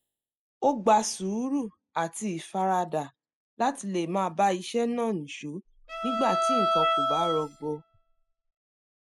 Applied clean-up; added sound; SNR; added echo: classical method spectral subtraction.